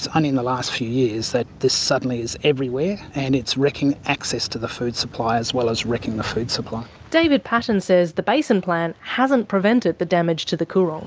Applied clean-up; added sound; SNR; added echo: none; none; none; none.